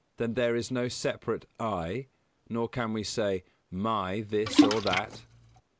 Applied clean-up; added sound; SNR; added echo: none; Splash, splatter; -4 dB; none.